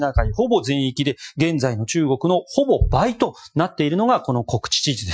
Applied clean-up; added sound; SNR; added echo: classical method Wiener filter.